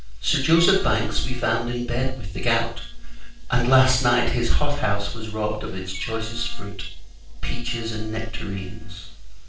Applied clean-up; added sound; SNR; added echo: neural separator model SepFormer DNS4.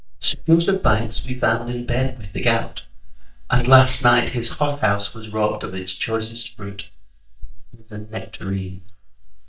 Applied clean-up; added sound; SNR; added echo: neural mask model DeepFilterNet 3.